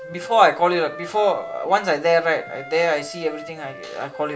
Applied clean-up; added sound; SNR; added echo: none; Wind instrument, woodwind instrument; 15 dB; reverberation time 0.4 s.